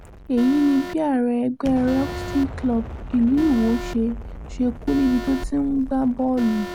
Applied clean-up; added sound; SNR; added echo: none; Explosion + Alarm; 11 dB; none.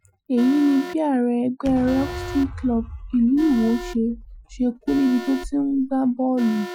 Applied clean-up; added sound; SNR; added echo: classical method Wiener filter.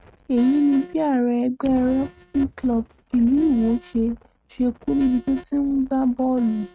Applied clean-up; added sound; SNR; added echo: neural mask model RNNoise.